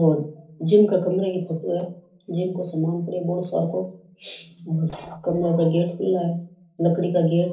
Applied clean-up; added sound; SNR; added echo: neural separator model SepFormer DNS4.